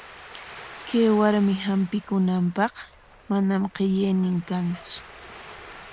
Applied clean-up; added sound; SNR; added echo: none; Ocean; 20 dB; none.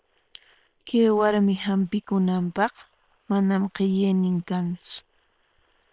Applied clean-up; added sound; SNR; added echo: neural separator model SepFormer WHAM!.